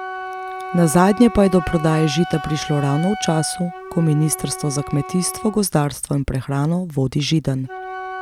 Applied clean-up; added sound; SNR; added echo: none; Wind instrument, woodwind instrument; 12 dB; none.